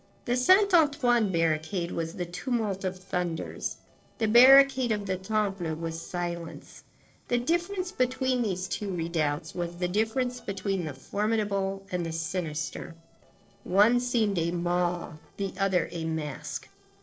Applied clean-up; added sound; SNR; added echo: neural separator model SepFormer DNS4.